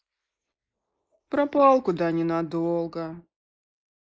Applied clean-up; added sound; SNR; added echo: neural mask model Resemble Enhance denoiser.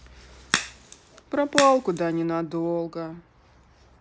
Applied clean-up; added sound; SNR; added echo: none; Crack; 4 dB; none.